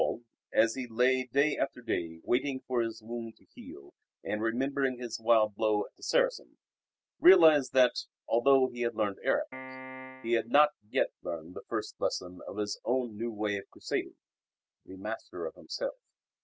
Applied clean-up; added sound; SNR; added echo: none; Piano; 13 dB; none.